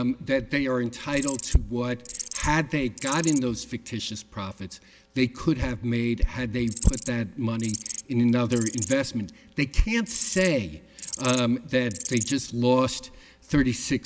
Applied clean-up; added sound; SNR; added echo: none; Insect; 11 dB; none.